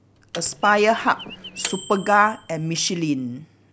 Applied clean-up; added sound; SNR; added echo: none; Chirp, tweet + Microwave oven; 15 dB; none.